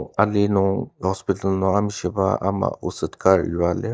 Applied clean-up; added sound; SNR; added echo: neural mask model DeepFilterNet 3.